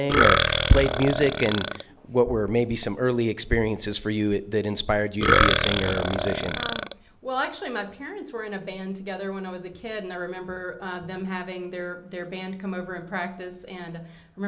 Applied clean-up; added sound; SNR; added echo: none; Burping, eructation; -3 dB; none.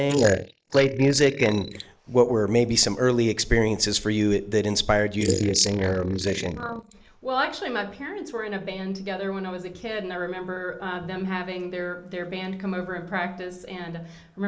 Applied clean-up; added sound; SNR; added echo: neural mask model Resemble Enhance denoiser.